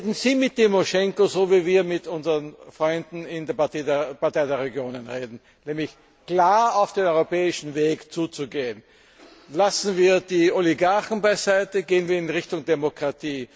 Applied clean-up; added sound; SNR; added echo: none; none; none; none.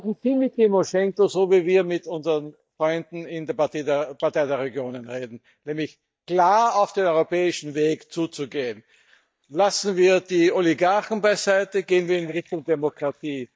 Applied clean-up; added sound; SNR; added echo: neural mask model DeepFilterNet 3.